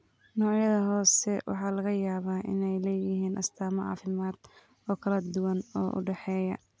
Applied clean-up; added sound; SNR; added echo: none; none; none; none.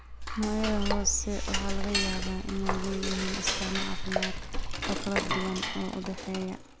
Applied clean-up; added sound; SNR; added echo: none; Cutlery, silverware / Dishes, pots, and pans; -2 dB; none.